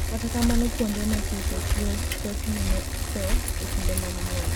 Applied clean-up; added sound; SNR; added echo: none; Bicycle; -5 dB; none.